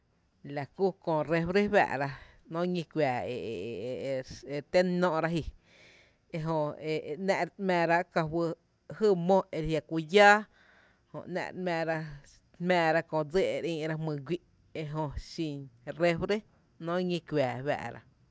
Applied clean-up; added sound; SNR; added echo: none; none; none; none.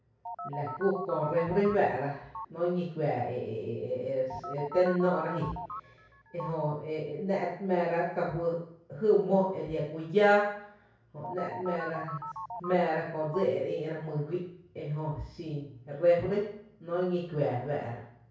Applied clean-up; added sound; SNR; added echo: none; Telephone; 10 dB; reverberation time 0.6 s.